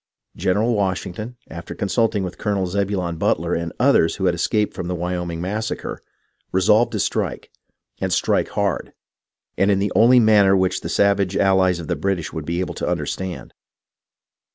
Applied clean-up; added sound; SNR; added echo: none; none; none; none.